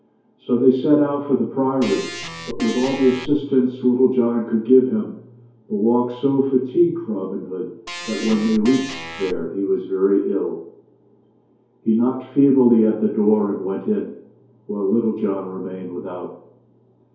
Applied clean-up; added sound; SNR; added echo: none; Organ; 11 dB; reverberation time 2.4 s.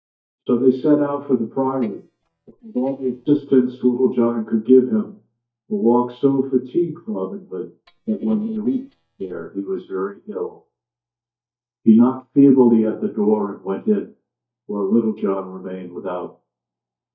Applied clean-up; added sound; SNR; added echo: neural mask model DeepFilterNet 3.